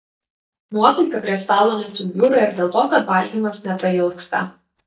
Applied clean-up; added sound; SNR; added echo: neural mask model DeepFilterNet 3.